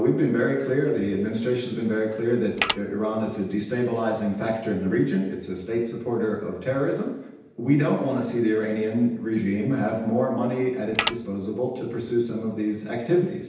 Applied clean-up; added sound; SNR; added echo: none; Mechanisms; 0 dB; reverberation time 0.9 s.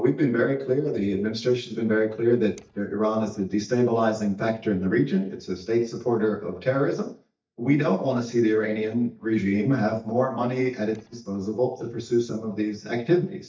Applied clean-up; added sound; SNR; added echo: neural mask model DeepFilterNet 3.